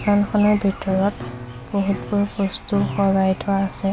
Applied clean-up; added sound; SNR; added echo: none; Piano; 13 dB; none.